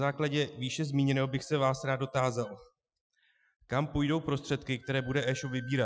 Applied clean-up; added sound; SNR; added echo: classical method Wiener filter.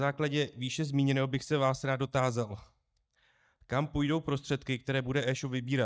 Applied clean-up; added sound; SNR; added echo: neural mask model DeepFilterNet 3.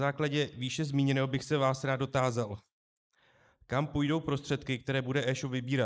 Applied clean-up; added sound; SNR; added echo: neural mask model Resemble Enhance denoiser.